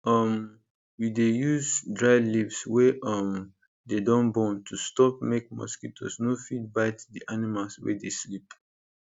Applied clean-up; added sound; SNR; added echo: none; none; none; none.